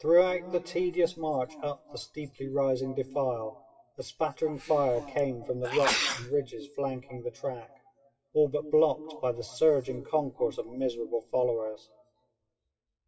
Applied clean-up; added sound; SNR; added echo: classical method WPE with log-MMSE.